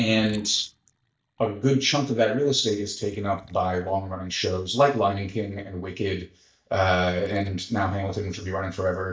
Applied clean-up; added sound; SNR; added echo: neural mask model DeepFilterNet 3.